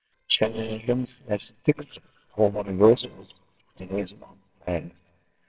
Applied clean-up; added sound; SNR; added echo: neural separator model SepFormer WHAMR!.